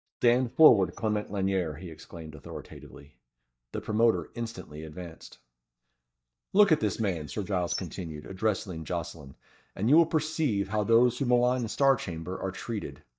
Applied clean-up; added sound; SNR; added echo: neural mask model DeepFilterNet 3.